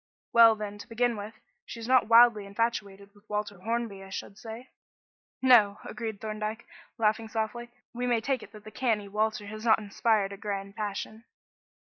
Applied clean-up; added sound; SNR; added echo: neural mask model Resemble Enhance denoiser.